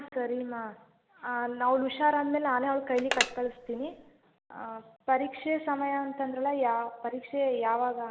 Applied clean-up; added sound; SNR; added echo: none; Telephone; 5 dB; none.